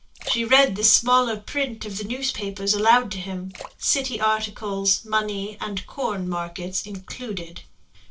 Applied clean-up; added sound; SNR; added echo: neural separator model SepFormer DNS4.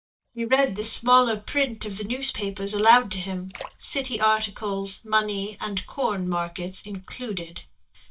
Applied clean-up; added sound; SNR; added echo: neural mask model DeepFilterNet 3.